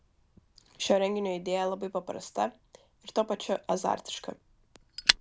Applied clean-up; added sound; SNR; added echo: none; Fire; 5 dB; none.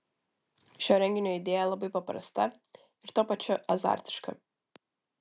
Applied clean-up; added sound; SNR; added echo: none; none; none; none.